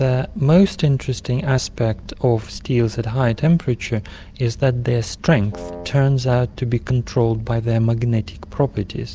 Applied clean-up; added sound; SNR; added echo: none; Wind instrument, woodwind instrument; 16 dB; none.